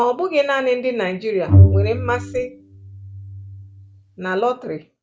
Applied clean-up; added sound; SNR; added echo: none; Bowed string instrument; -5 dB; none.